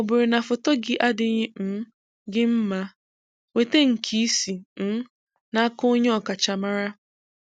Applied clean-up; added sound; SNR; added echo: none; none; none; none.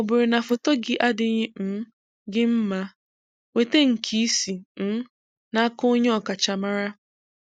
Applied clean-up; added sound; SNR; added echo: neural mask model Resemble Enhance denoiser.